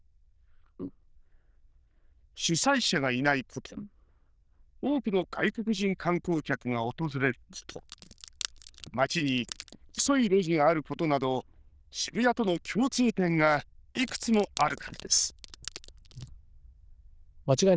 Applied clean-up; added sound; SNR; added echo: neural diffusion model UNIVERSE++.